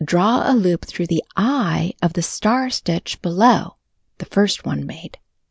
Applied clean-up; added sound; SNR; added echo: none; none; none; none.